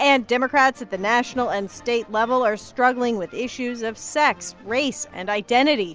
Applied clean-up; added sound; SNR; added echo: none; none; none; none.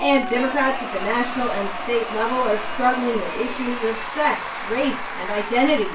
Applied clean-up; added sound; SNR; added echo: none; Applause / Crowd / Cheering; 7 dB; reverberation time 0.2 s.